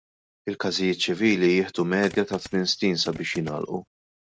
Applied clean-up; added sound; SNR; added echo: neural mask model RNNoise.